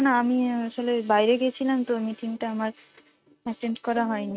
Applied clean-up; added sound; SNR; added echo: neural mask model RNNoise.